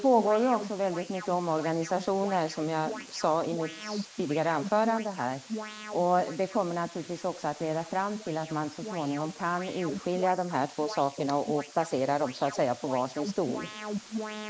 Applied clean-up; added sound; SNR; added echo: neural mask model Resemble Enhance denoiser.